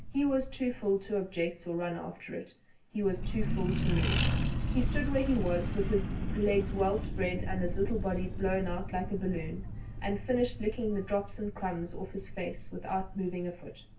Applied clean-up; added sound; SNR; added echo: none; Accelerating, revving, vroom; 1 dB; reverberation time 0.3 s.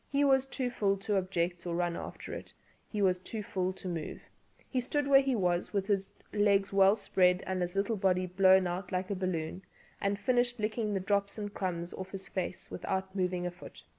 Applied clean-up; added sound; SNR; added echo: none; none; none; none.